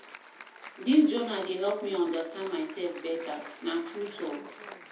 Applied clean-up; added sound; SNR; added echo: none; Applause; 17 dB; reverberation time 0.5 s.